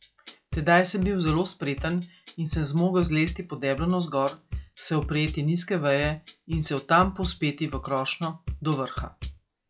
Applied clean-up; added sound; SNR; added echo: classical method log-MMSE.